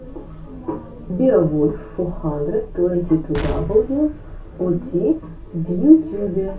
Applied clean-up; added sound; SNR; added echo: none; Explosion; 12 dB; reverberation time 0.3 s.